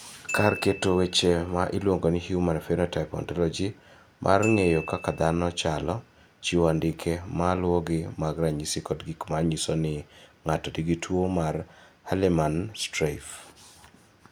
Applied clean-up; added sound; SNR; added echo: none; Glockenspiel; 15 dB; none.